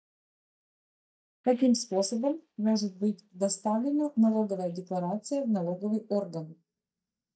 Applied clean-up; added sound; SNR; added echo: neural mask model DeepFilterNet 3.